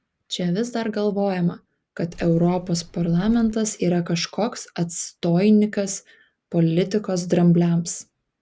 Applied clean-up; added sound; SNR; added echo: none; Keys jangling; 19 dB; none.